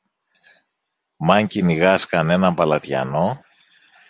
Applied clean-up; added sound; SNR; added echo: none; none; none; none.